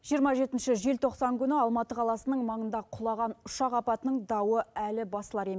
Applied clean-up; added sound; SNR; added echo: none; none; none; none.